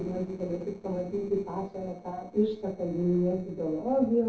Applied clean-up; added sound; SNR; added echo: neural separator model SepFormer DNS4.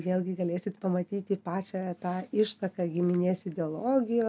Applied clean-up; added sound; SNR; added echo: none; none; none; none.